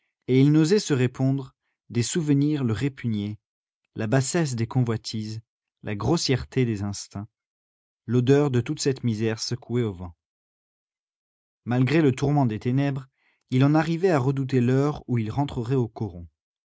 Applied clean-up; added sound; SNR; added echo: none; none; none; none.